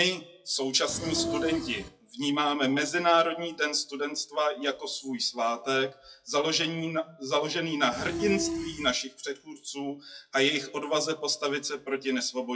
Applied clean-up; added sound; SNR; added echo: classical method WPE with log-MMSE.